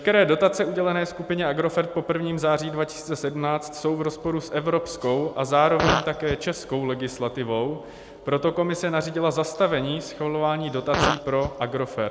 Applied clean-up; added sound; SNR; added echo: none; Fart; 5 dB; none.